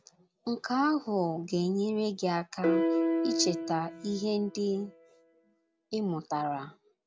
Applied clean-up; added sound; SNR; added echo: none; Piano; 1 dB; none.